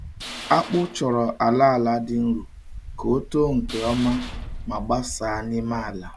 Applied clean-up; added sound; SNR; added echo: none; Wind + Tools; 12 dB; none.